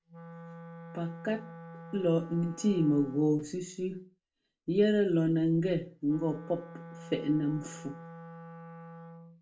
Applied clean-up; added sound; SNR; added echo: none; Wind instrument, woodwind instrument; 16 dB; reverberation time 0.3 s.